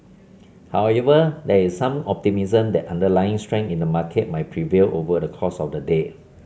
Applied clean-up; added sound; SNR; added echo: none; none; none; none.